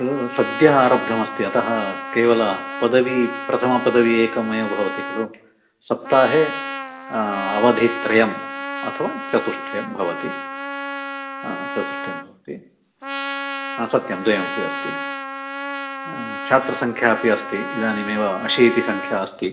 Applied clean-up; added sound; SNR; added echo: none; Trumpet; 8 dB; reverberation time 0.6 s.